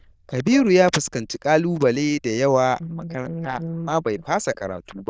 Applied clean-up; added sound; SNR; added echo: neural diffusion model UNIVERSE++.